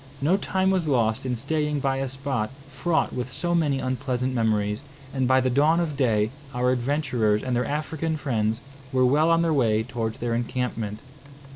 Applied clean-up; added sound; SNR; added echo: none; Frying (food); 18 dB; none.